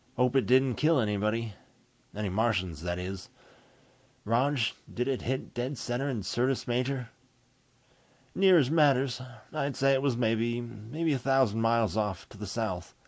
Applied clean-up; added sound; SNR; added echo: none; none; none; none.